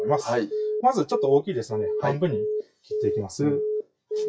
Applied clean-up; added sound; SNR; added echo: classical method WPE with log-MMSE.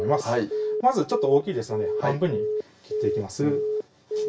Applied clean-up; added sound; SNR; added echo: none; Telephone; 2 dB; reverberation time 0.2 s.